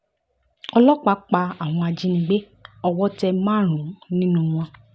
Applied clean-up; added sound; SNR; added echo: none; none; none; none.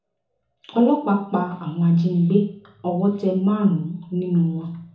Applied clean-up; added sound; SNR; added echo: none; none; none; reverberation time 0.6 s.